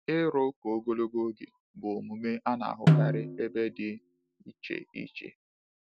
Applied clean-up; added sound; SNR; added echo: none; Snare drum; -4 dB; none.